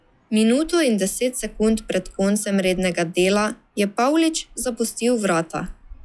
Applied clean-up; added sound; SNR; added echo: classical method log-MMSE.